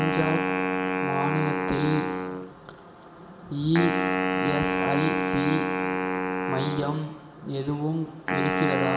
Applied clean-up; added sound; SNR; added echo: none; Wind instrument, woodwind instrument; -2 dB; reverberation time 1.6 s.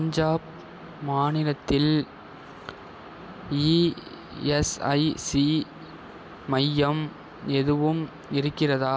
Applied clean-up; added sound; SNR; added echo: none; none; none; none.